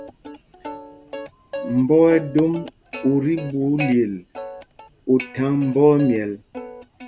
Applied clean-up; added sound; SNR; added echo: none; Plucked string instrument; 14 dB; none.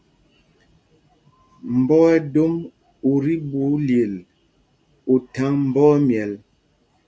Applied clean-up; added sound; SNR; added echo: none; none; none; none.